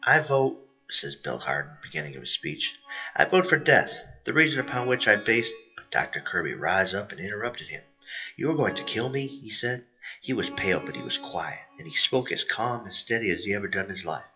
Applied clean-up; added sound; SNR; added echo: classical method WPE with log-MMSE.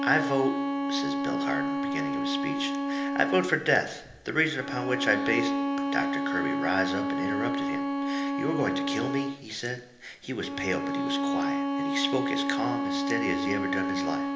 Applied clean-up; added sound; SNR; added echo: none; Bowed string instrument; -1 dB; reverberation time 0.8 s.